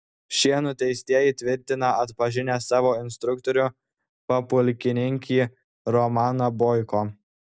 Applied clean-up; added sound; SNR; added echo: none; none; none; none.